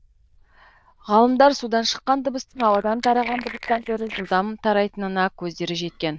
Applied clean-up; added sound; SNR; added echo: neural diffusion model UNIVERSE++.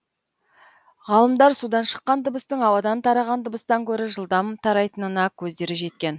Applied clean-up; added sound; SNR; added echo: none; none; none; none.